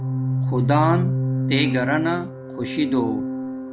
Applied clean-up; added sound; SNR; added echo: none; Organ; -1 dB; none.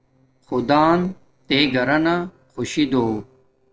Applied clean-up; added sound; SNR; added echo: neural separator model SepFormer DNS4.